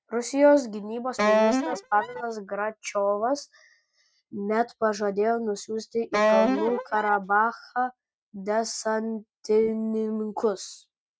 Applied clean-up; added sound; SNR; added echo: neural mask model RNNoise.